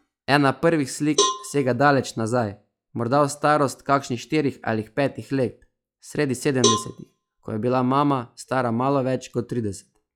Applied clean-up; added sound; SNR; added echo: classical method log-MMSE.